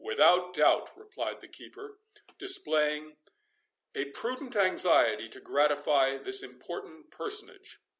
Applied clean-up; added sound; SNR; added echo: none; none; none; none.